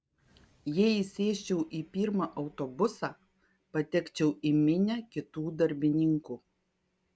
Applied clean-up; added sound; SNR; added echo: none; none; none; none.